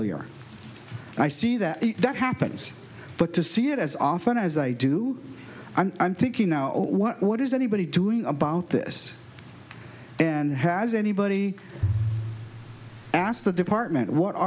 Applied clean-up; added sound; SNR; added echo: none; Bowed string instrument; 5 dB; none.